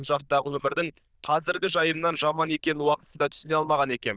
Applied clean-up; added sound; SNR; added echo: neural diffusion model UNIVERSE++.